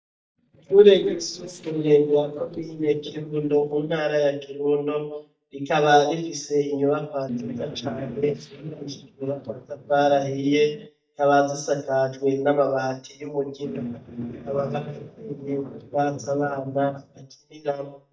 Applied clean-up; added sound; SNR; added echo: neural mask model DeepFilterNet 3.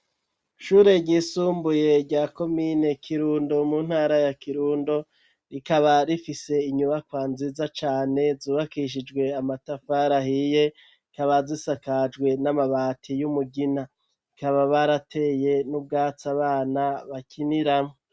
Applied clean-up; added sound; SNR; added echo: none; none; none; none.